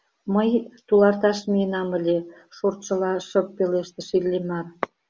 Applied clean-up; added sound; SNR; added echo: none; none; none; none.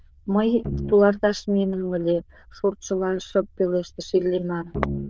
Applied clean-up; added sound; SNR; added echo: neural diffusion model UNIVERSE++.